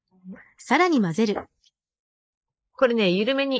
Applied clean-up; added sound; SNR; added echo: neural mask model Resemble Enhance denoiser.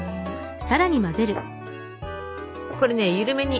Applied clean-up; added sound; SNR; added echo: none; Wind instrument, woodwind instrument; 15 dB; none.